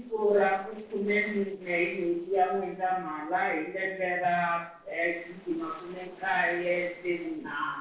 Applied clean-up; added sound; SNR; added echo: neural separator model SepFormer DNS4.